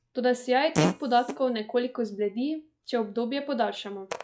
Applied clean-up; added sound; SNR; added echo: classical method log-MMSE.